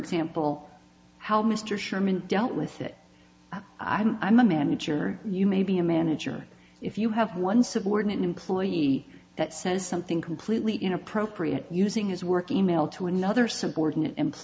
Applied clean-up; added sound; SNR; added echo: none; none; none; none.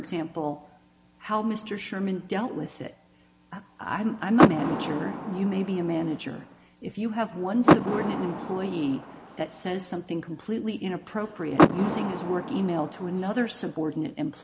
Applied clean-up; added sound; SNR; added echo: none; Door / Car; -2 dB; none.